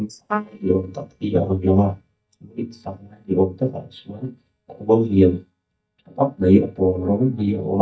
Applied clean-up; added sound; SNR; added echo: neural mask model DeepFilterNet 3.